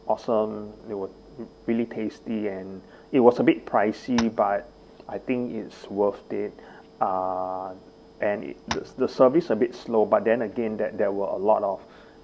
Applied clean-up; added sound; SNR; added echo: none; Tap; 10 dB; none.